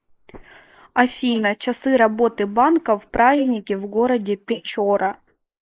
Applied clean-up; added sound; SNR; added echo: neural mask model Resemble Enhance denoiser.